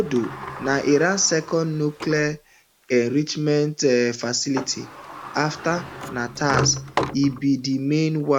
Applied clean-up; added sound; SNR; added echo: none; Sliding door; 11 dB; none.